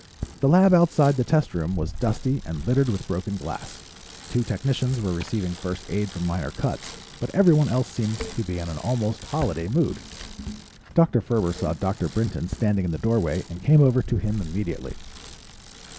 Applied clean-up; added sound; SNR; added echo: none; Bicycle; 14 dB; none.